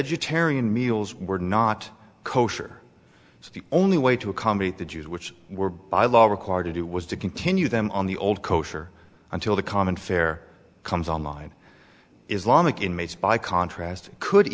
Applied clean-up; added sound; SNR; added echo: none; none; none; none.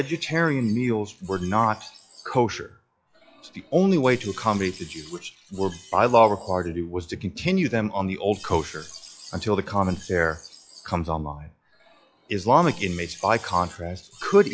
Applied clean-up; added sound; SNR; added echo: classical method log-MMSE.